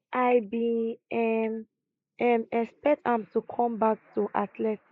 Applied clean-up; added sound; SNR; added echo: neural mask model Resemble Enhance denoiser.